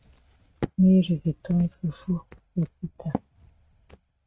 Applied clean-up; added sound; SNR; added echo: neural mask model RNNoise.